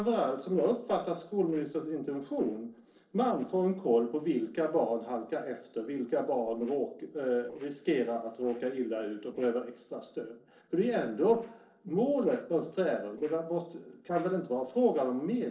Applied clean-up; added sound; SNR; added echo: neural separator model SepFormer DNS4.